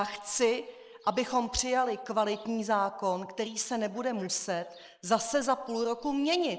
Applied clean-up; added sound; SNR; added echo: neural mask model Resemble Enhance denoiser.